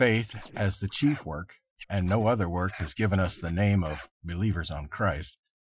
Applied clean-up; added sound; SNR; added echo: classical method Wiener filter.